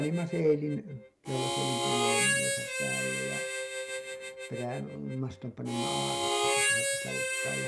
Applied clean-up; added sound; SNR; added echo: none; Harmonica; -3 dB; none.